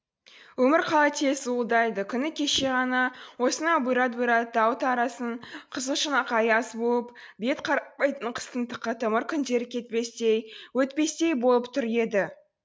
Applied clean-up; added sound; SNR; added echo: none; none; none; none.